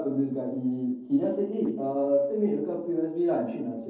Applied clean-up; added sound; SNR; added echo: neural separator model SepFormer DNS4.